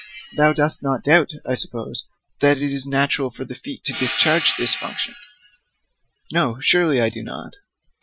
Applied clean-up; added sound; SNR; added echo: classical method Wiener filter.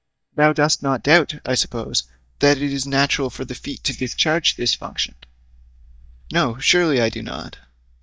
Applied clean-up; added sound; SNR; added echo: neural mask model DeepFilterNet 3.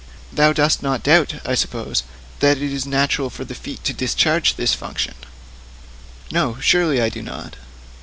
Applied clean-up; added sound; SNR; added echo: none; none; none; none.